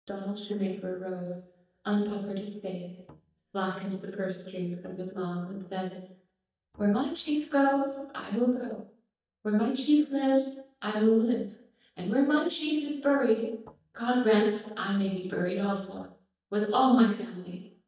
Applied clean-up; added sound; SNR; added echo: neural mask model DeepFilterNet 3.